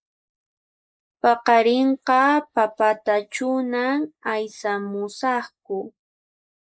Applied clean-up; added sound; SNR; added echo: neural mask model Resemble Enhance denoiser.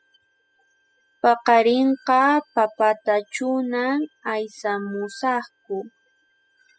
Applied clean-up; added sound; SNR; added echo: classical method spectral subtraction.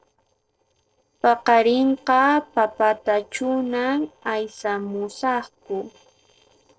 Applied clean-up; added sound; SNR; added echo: neural separator model SepFormer DNS4.